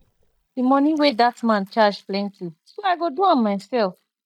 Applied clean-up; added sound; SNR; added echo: neural mask model DeepFilterNet 3.